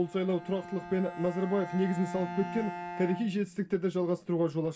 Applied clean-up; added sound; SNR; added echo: none; Bowed string instrument; 12 dB; reverberation time 0.2 s.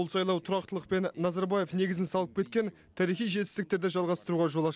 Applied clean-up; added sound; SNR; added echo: none; none; none; none.